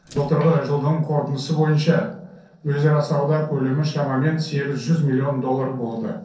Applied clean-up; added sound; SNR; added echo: neural separator model SepFormer DNS4.